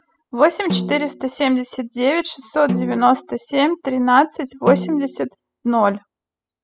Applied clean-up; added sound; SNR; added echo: classical method spectral subtraction.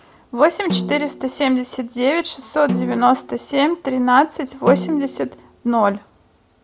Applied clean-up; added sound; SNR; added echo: none; Snare drum; 10 dB; none.